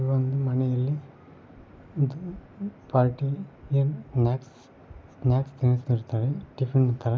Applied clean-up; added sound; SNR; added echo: none; none; none; none.